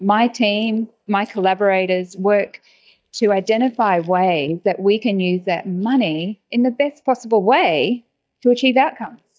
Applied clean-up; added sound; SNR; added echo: neural mask model DeepFilterNet 3.